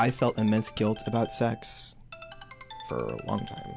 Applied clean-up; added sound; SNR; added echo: none; Ringtone; 15 dB; none.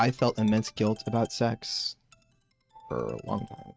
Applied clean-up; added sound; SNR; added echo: neural mask model RNNoise.